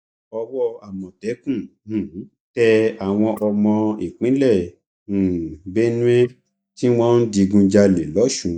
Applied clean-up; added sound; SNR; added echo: neural mask model DeepFilterNet 3.